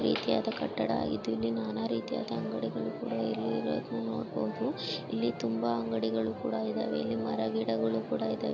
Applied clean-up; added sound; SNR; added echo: none; Wind instrument, woodwind instrument; 19 dB; none.